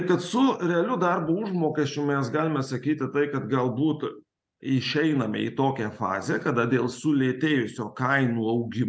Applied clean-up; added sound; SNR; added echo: none; none; none; none.